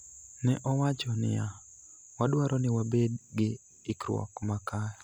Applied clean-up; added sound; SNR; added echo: none; none; none; none.